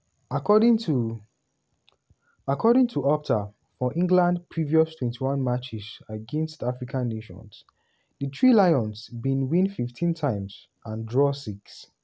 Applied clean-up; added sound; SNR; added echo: none; none; none; none.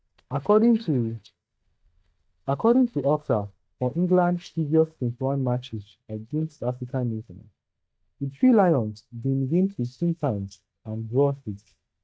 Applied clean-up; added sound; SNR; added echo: neural mask model DeepFilterNet 3.